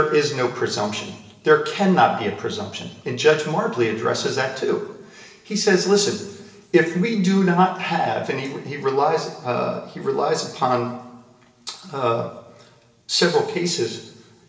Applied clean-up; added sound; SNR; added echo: none; none; none; reverberation time 1.1 s.